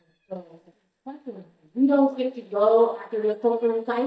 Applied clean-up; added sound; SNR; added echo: neural mask model DeepFilterNet 3.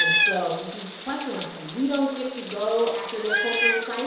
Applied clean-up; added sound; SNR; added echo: none; Meow; -1 dB; reverberation time 1.0 s.